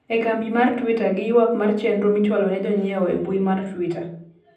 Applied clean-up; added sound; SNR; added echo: none; none; none; reverberation time 0.6 s.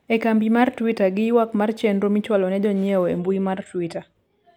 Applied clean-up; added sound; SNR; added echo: none; none; none; none.